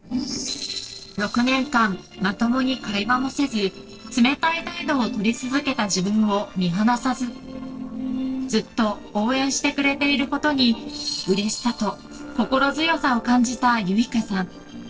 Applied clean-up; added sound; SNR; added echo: neural separator model SepFormer DNS4.